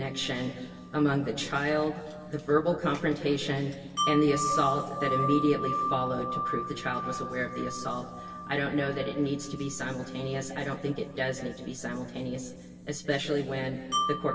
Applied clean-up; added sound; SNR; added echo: none; Wind chime; 6 dB; reverberation time 1.9 s.